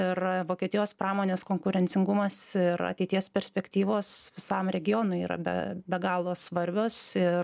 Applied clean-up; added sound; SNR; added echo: none; none; none; none.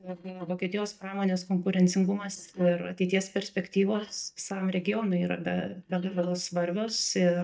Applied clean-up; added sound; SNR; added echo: neural mask model DeepFilterNet 3.